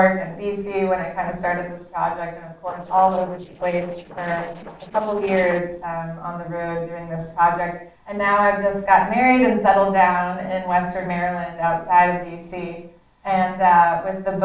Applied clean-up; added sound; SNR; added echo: neural separator model SepFormer DNS4.